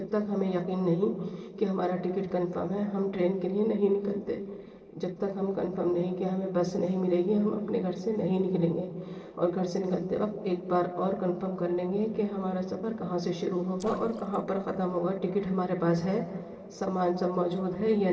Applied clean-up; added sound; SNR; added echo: neural separator model SepFormer DNS4.